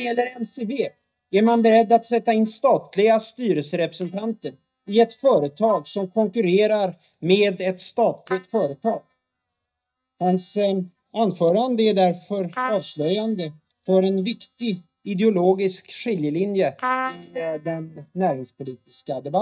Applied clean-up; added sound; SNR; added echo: neural mask model DeepFilterNet 3.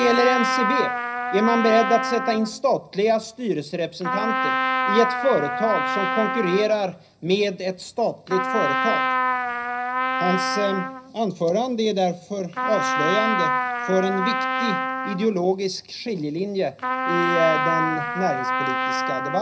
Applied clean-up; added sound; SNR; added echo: none; Trumpet; 1 dB; reverberation time 0.4 s.